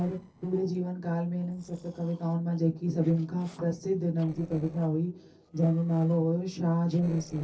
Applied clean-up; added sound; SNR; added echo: neural separator model SepFormer DNS4.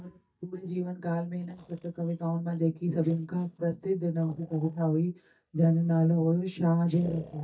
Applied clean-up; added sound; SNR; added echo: neural mask model DeepFilterNet 3.